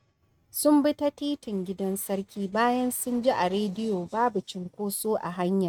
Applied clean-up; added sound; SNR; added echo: neural mask model RNNoise.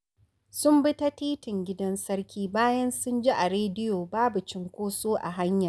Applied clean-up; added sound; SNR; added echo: none; none; none; none.